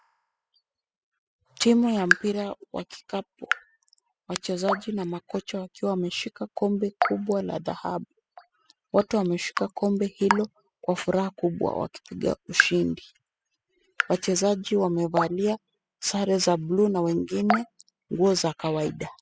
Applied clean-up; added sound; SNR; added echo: classical method spectral subtraction.